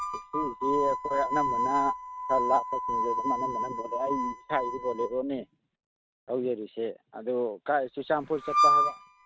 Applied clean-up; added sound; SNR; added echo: neural mask model RNNoise.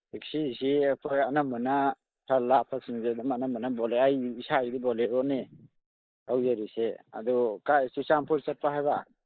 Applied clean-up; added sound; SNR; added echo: neural mask model Resemble Enhance denoiser.